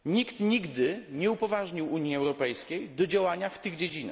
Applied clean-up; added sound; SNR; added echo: none; none; none; none.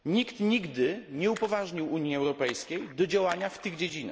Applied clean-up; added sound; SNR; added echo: none; Splash, splatter; 20 dB; none.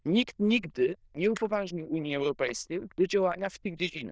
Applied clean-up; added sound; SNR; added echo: neural diffusion model UNIVERSE++.